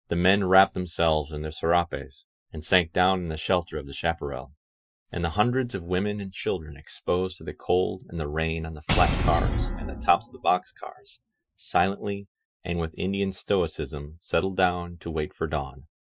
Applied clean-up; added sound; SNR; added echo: classical method Wiener filter.